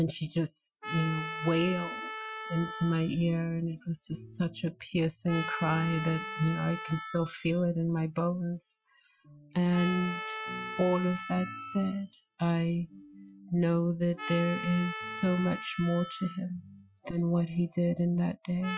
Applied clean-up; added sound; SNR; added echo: classical method Wiener filter.